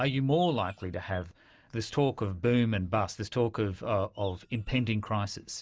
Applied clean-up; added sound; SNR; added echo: neural mask model DeepFilterNet 3.